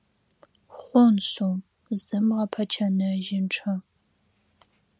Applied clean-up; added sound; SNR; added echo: none; none; none; none.